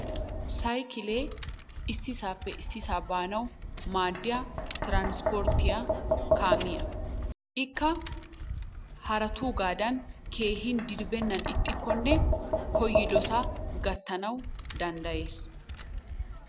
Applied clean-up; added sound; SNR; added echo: none; Tap; -1 dB; none.